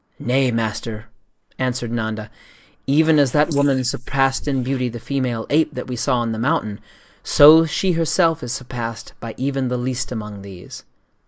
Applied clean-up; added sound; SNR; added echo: neural mask model Resemble Enhance denoiser.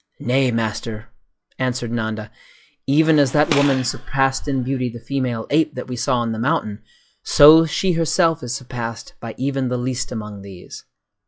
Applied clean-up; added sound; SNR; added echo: classical method log-MMSE.